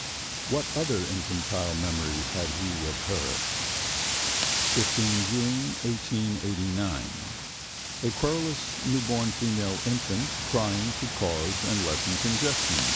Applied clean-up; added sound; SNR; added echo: none; Wind; 1 dB; none.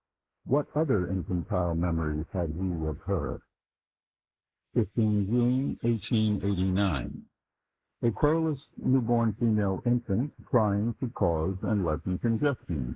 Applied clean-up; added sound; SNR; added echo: neural mask model Resemble Enhance denoiser.